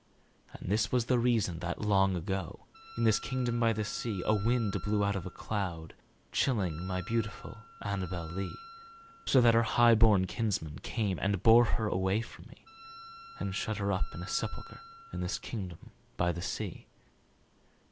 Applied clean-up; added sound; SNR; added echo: none; Wind instrument, woodwind instrument; 20 dB; none.